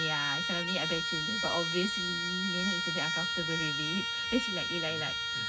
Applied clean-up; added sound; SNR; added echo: none; Trumpet; -3 dB; reverberation time 0.4 s.